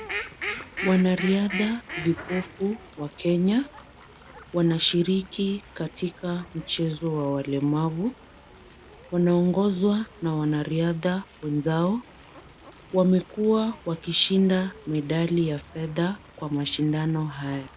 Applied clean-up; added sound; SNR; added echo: none; Fowl; 16 dB; none.